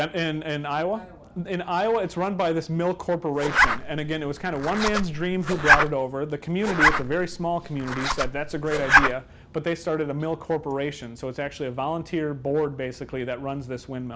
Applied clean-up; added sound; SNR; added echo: none; Zipper (clothing); -3 dB; none.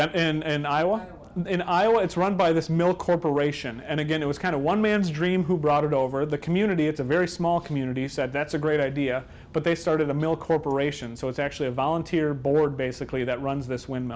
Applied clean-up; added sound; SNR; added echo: none; none; none; none.